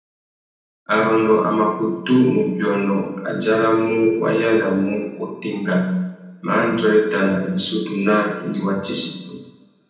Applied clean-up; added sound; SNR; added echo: none; none; none; reverberation time 0.9 s.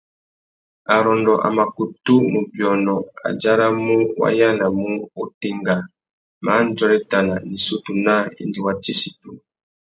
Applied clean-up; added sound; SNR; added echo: none; none; none; none.